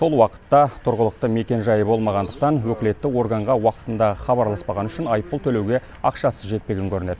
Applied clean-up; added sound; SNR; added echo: none; none; none; none.